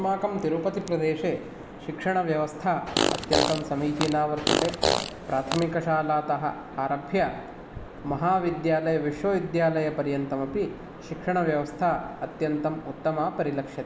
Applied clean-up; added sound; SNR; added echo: none; Fart; 0 dB; none.